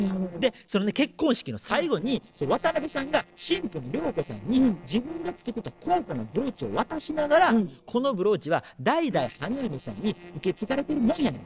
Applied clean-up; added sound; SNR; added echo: neural separator model SepFormer DNS4.